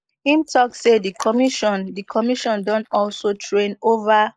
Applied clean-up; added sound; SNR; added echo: neural mask model Resemble Enhance denoiser.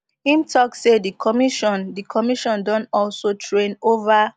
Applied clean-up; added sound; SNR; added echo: none; none; none; none.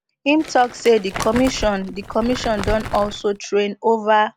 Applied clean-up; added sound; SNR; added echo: none; Crumpling, crinkling; 11 dB; none.